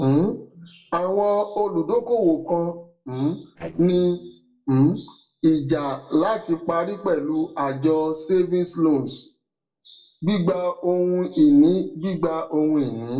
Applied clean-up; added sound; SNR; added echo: neural separator model SepFormer DNS4.